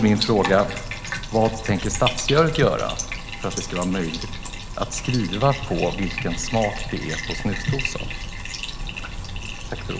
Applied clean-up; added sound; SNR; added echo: none; Bathtub (filling or washing); 6 dB; none.